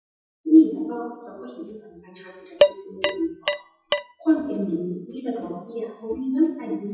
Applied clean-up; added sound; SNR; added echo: classical method WPE with log-MMSE.